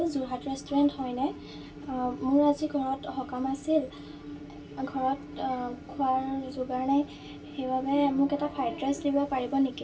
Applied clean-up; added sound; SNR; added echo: none; none; none; reverberation time 0.2 s.